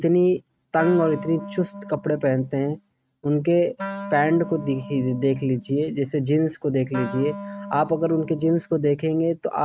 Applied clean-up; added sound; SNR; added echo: neural mask model RNNoise.